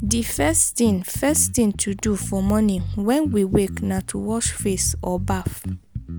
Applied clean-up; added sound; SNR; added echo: none; Bass guitar; 9 dB; none.